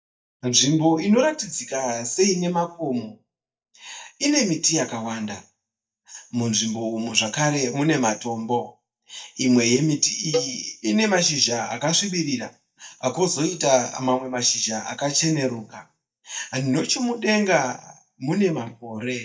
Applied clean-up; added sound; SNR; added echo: neural mask model DeepFilterNet 3.